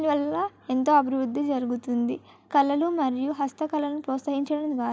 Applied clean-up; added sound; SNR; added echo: none; none; none; none.